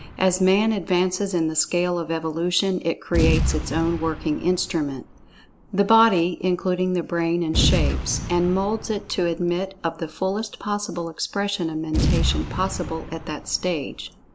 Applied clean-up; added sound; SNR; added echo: none; Boom; 6 dB; none.